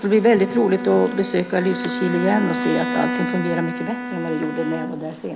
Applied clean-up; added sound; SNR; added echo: none; Bowed string instrument; 6 dB; none.